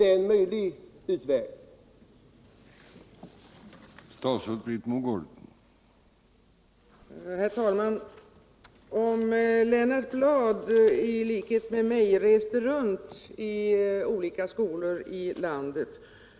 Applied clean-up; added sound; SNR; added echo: none; none; none; none.